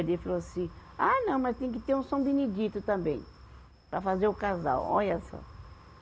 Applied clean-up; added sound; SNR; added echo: none; Wind; 18 dB; none.